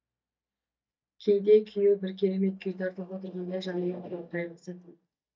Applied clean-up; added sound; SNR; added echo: neural mask model DeepFilterNet 3.